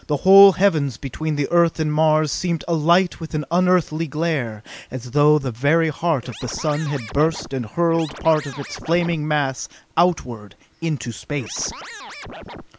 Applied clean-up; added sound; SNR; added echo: none; Scratching (performance technique); 15 dB; none.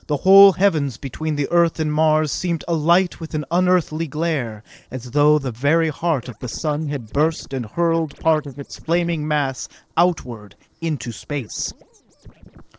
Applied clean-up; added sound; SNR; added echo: neural separator model SepFormer DNS4.